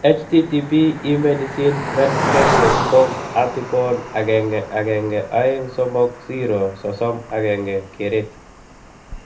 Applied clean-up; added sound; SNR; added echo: none; Cricket; 6 dB; reverberation time 0.3 s.